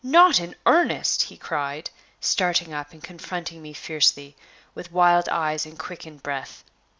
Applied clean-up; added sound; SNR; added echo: none; none; none; none.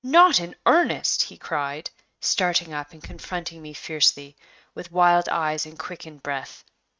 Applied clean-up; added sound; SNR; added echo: neural mask model RNNoise.